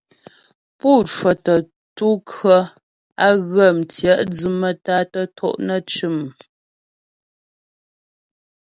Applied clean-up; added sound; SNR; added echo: none; none; none; none.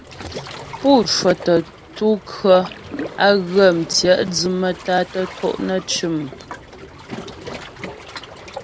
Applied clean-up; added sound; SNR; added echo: none; Splash, splatter + Waves, surf; 14 dB; none.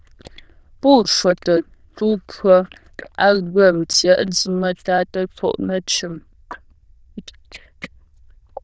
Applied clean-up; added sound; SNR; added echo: neural diffusion model UNIVERSE++.